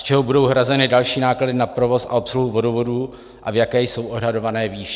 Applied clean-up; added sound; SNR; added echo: none; none; none; none.